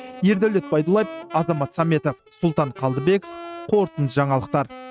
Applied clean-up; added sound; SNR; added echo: neural mask model RNNoise.